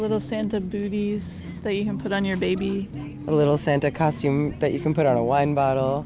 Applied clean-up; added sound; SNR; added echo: none; none; none; none.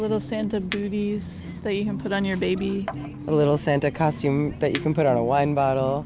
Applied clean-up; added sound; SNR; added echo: none; Chink, clink; 11 dB; none.